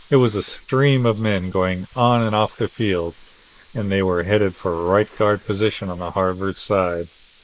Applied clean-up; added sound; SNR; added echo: neural mask model Resemble Enhance denoiser.